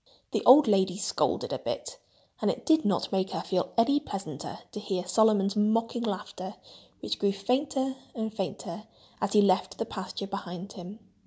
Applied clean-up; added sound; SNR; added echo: none; none; none; none.